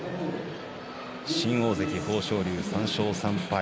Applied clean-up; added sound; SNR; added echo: none; Snare drum; 10 dB; none.